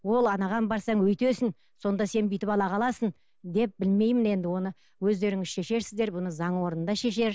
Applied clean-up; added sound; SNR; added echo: none; none; none; none.